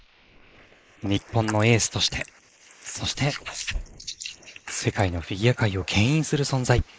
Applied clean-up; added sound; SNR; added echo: neural mask model Resemble Enhance denoiser.